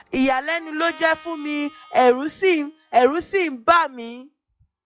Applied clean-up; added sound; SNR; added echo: classical method log-MMSE.